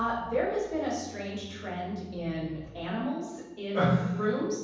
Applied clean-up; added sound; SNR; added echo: none; Bass guitar; 20 dB; reverberation time 1.1 s.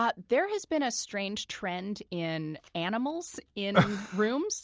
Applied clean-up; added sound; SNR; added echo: none; none; none; none.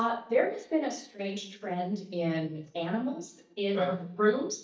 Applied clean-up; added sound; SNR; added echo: neural mask model DeepFilterNet 3.